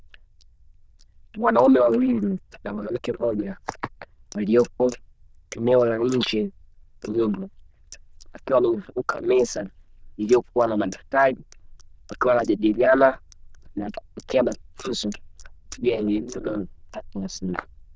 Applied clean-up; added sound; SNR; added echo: neural diffusion model UNIVERSE++.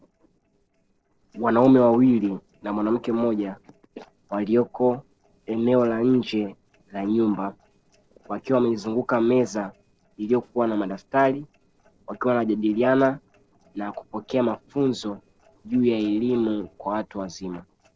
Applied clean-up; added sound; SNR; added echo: neural separator model SepFormer DNS4.